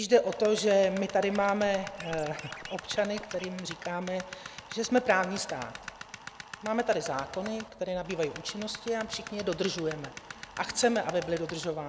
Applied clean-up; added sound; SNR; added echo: none; Tools + Scratching (performance technique); 14 dB; none.